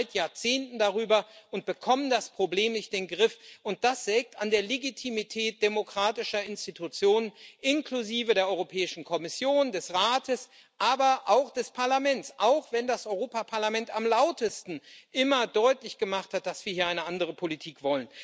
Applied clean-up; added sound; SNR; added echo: none; none; none; none.